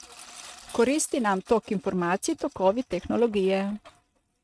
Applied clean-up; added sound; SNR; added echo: neural mask model RNNoise.